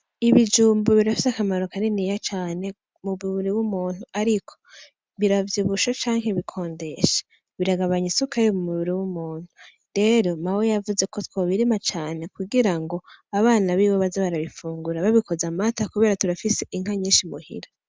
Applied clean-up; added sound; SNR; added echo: none; none; none; none.